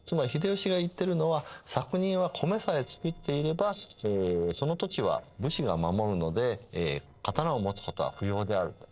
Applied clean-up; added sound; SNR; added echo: neural separator model SepFormer DNS4.